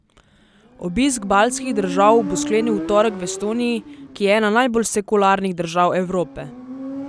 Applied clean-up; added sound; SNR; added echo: none; Motorcycle; 12 dB; none.